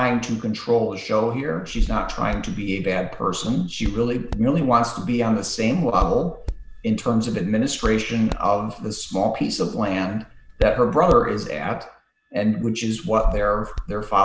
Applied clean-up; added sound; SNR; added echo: none; Hands; 9 dB; none.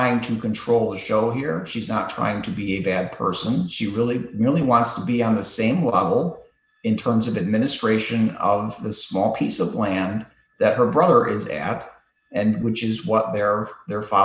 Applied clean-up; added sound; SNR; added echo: none; none; none; none.